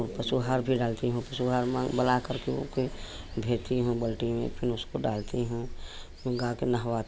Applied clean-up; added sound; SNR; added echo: none; none; none; none.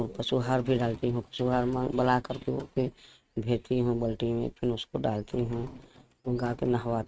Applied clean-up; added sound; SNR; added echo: neural mask model RNNoise.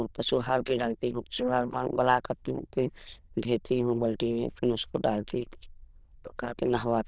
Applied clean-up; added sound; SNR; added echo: neural diffusion model UNIVERSE++.